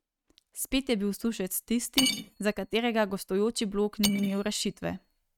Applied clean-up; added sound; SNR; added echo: neural mask model RNNoise.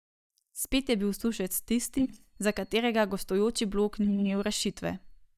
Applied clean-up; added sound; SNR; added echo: neural mask model DeepFilterNet 3.